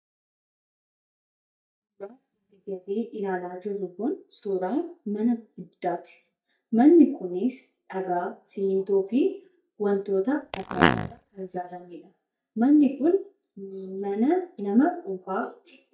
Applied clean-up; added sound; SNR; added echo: neural mask model DeepFilterNet 3.